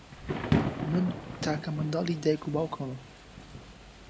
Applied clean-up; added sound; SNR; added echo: none; Thunder / Rain; 2 dB; none.